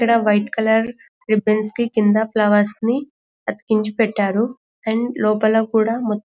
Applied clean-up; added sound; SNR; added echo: none; none; none; none.